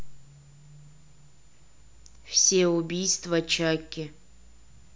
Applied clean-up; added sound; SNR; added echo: none; none; none; none.